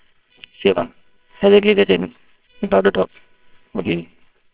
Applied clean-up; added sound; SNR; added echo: neural separator model SepFormer WHAMR!.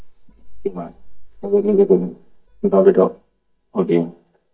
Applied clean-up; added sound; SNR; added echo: neural mask model DeepFilterNet 3.